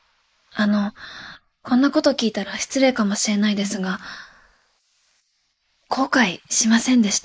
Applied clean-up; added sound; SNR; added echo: neural mask model Resemble Enhance denoiser.